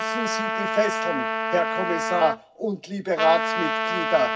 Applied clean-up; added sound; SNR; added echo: none; Trumpet; 1 dB; reverberation time 0.4 s.